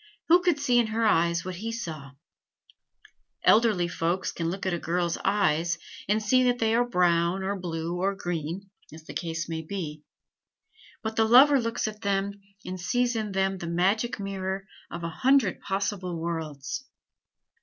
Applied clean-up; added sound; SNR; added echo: none; none; none; none.